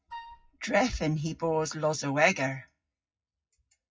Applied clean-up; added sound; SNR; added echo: classical method WPE with log-MMSE.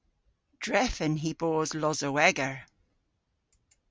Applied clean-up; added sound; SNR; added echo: none; none; none; none.